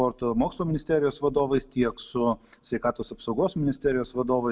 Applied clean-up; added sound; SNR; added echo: none; none; none; none.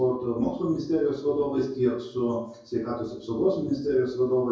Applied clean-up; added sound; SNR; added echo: none; none; none; reverberation time 0.6 s.